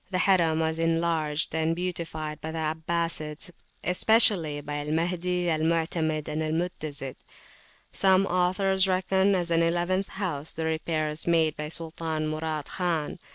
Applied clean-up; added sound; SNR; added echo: none; none; none; none.